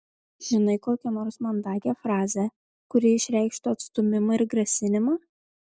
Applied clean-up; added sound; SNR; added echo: none; none; none; none.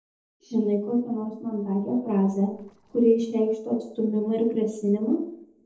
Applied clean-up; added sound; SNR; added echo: neural separator model SepFormer DNS4.